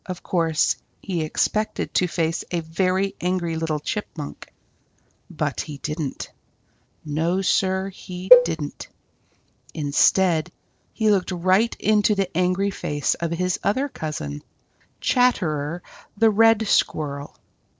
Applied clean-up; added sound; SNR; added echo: neural separator model SepFormer DNS4.